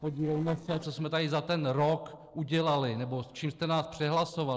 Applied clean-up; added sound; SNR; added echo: neural separator model SepFormer DNS4.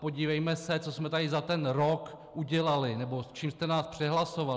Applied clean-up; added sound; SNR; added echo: none; none; none; none.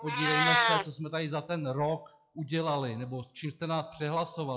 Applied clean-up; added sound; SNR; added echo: classical method log-MMSE.